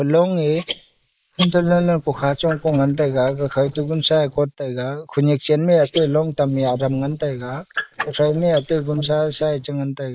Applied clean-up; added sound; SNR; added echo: neural mask model Resemble Enhance denoiser.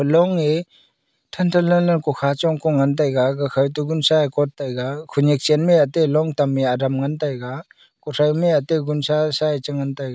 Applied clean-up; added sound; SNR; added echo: none; none; none; none.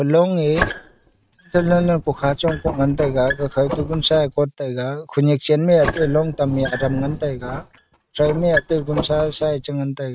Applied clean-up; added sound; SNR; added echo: neural mask model RNNoise.